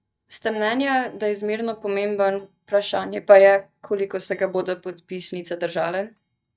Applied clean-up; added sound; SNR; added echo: neural mask model DeepFilterNet 3.